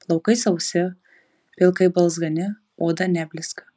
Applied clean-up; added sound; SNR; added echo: none; none; none; none.